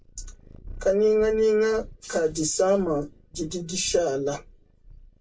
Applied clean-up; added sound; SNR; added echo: none; Purr; 18 dB; reverberation time 0.1 s.